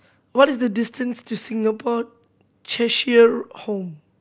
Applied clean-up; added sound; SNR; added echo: none; none; none; none.